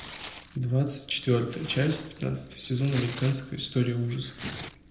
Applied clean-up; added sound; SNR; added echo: none; Tearing; 15 dB; reverberation time 0.7 s.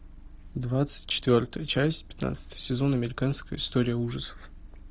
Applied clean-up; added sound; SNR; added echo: none; none; none; none.